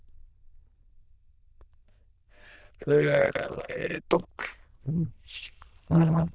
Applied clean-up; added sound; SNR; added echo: neural diffusion model UNIVERSE++.